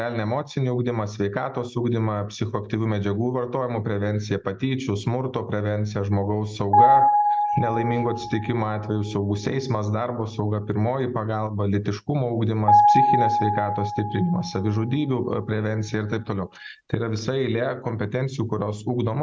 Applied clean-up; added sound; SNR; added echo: none; Piano; -2 dB; none.